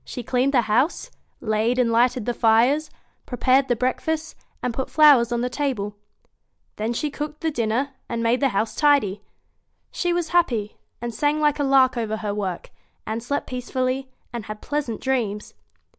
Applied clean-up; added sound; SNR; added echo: none; none; none; none.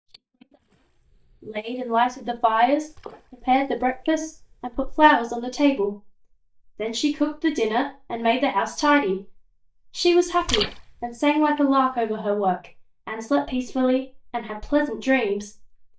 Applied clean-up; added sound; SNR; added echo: neural mask model DeepFilterNet 3.